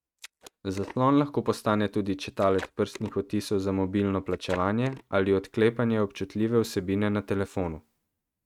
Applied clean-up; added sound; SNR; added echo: neural mask model RNNoise.